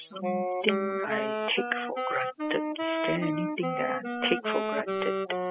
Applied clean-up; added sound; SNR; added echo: classical method spectral subtraction.